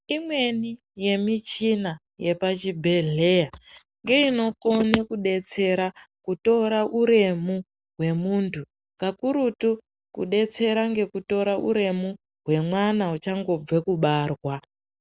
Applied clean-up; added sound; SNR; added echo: none; none; none; none.